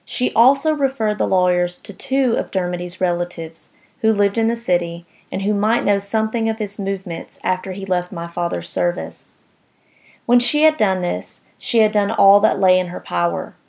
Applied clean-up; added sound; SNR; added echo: none; none; none; none.